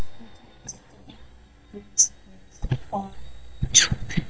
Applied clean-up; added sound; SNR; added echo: neural mask model DeepFilterNet 3.